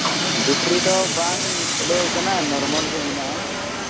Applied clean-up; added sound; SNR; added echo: none; Train; -3 dB; none.